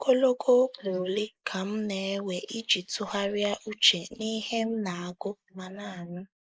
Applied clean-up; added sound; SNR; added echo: neural mask model Resemble Enhance denoiser.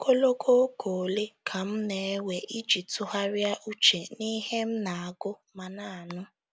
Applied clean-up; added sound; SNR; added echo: none; none; none; none.